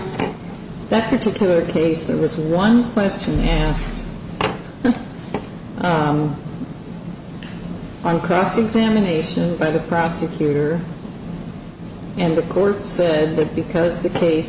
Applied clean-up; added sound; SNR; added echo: none; none; none; none.